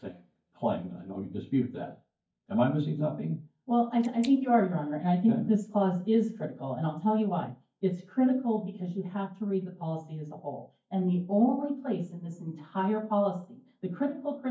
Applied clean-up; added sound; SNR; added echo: neural mask model DeepFilterNet 3.